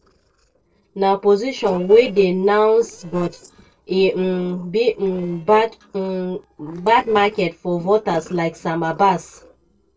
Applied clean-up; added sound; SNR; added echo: neural separator model SepFormer DNS4.